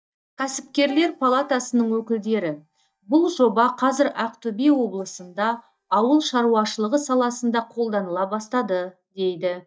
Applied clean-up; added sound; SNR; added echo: neural mask model DeepFilterNet 3.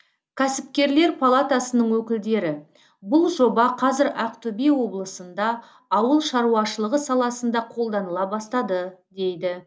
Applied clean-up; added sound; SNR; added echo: none; none; none; none.